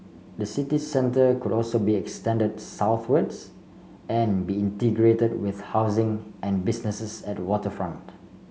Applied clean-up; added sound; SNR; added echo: none; none; none; none.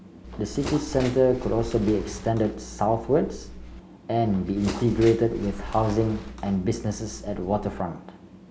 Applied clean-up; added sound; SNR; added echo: none; Bird; 12 dB; none.